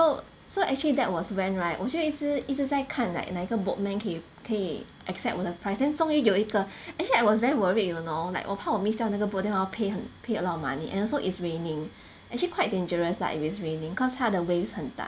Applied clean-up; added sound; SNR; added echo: none; none; none; none.